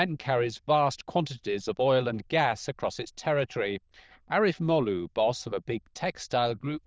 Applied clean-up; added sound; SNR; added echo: neural diffusion model UNIVERSE++.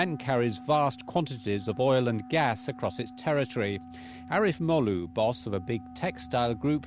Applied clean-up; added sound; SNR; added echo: none; Wind instrument, woodwind instrument; 17 dB; none.